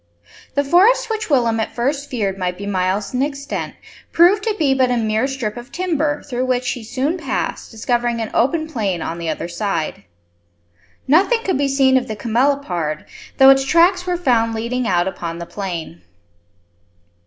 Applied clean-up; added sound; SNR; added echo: none; none; none; none.